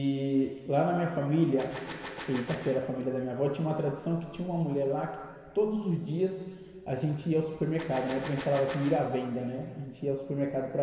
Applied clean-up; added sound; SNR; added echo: none; Gunshot, gunfire; 13 dB; reverberation time 2.2 s.